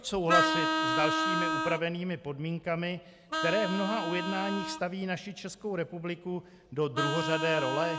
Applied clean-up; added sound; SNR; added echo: none; Vehicle horn, car horn, honking; 1 dB; none.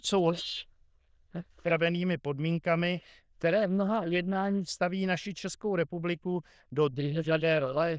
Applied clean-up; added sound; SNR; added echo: neural diffusion model UNIVERSE++.